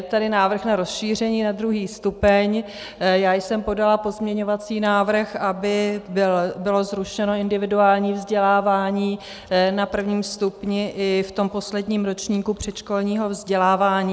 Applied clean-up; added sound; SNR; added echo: none; none; none; none.